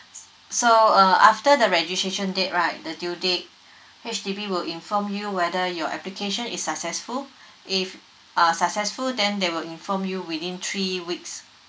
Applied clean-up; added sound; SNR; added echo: none; none; none; none.